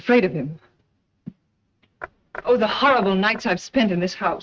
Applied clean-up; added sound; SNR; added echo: neural mask model RNNoise.